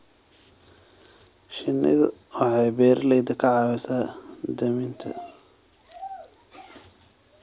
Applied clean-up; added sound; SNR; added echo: none; none; none; none.